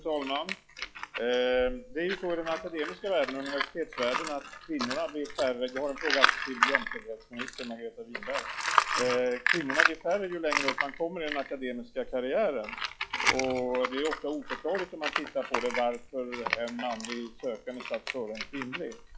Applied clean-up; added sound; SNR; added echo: classical method log-MMSE.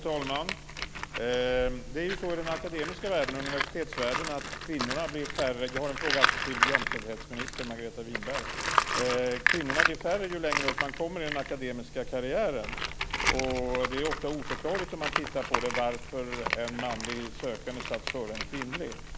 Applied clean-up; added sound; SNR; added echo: none; Tools; 0 dB; none.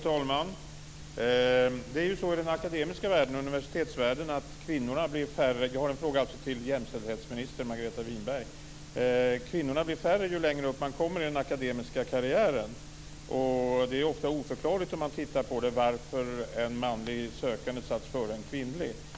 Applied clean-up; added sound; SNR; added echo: none; none; none; none.